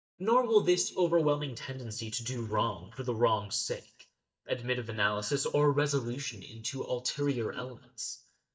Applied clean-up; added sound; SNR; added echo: neural mask model DeepFilterNet 3.